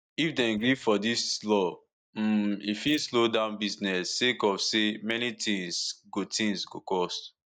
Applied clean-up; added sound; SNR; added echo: neural mask model DeepFilterNet 3.